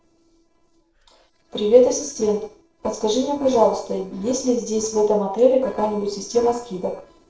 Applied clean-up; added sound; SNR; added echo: neural separator model SepFormer DNS4.